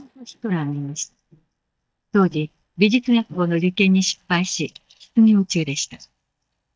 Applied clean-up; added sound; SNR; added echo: neural mask model DeepFilterNet 3.